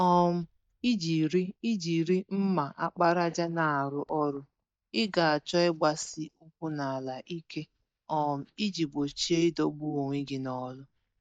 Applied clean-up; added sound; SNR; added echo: neural mask model DeepFilterNet 3.